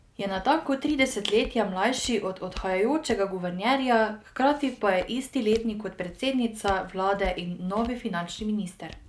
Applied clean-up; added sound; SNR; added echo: none; Walk, footsteps; 19 dB; none.